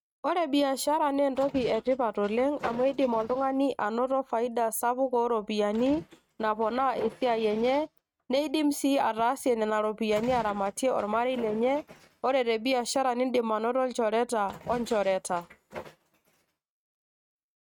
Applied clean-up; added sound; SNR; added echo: neural mask model RNNoise.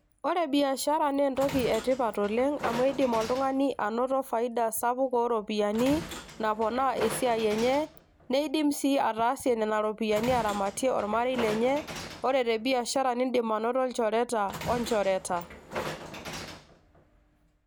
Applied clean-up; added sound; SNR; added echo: none; Train; 14 dB; none.